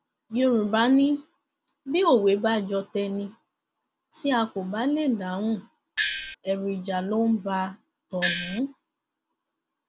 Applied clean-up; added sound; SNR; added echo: none; Gong; 2 dB; none.